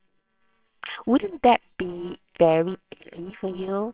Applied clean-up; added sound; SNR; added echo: neural separator model SepFormer WHAMR!.